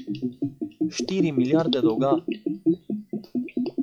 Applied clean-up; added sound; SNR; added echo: classical method log-MMSE.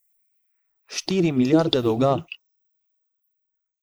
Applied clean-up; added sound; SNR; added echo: neural mask model Resemble Enhance denoiser.